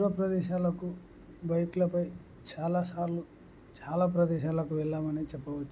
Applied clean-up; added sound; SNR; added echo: none; none; none; none.